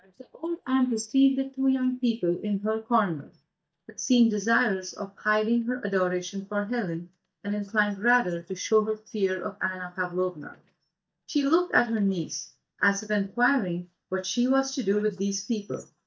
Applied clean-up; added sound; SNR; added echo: neural mask model DeepFilterNet 3.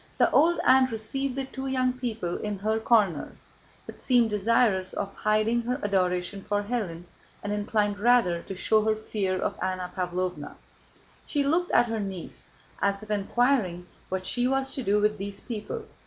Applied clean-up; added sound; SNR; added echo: none; none; none; none.